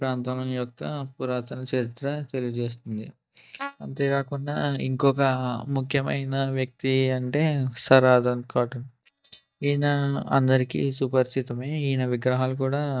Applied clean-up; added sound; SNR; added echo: neural mask model DeepFilterNet 3.